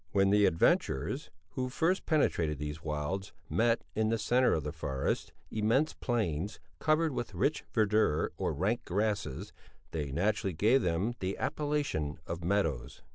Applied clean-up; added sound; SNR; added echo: none; none; none; none.